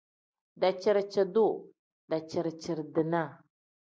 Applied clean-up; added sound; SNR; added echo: none; none; none; none.